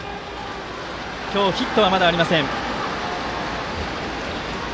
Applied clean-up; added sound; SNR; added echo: none; none; none; none.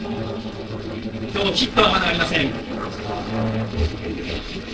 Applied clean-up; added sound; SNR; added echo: neural separator model SepFormer DNS4.